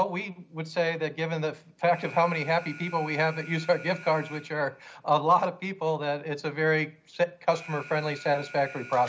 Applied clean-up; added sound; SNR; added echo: none; Alarm; 20 dB; none.